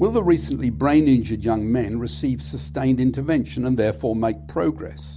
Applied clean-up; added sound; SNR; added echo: none; Bass guitar; 13 dB; none.